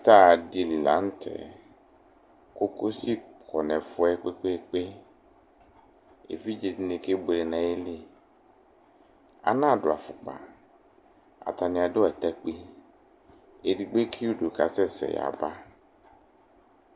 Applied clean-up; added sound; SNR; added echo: none; none; none; none.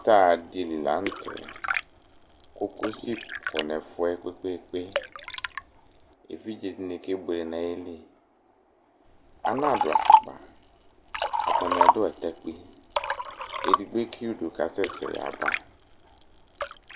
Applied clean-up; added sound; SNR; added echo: none; Liquid; -1 dB; none.